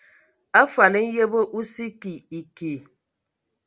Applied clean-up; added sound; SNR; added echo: none; none; none; none.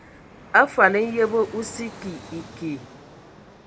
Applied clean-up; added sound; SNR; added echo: none; Fixed-wing aircraft, airplane; 18 dB; none.